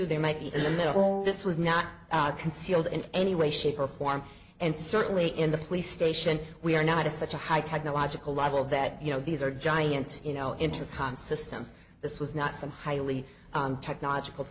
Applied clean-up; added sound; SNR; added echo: none; Wind instrument, woodwind instrument; -2 dB; none.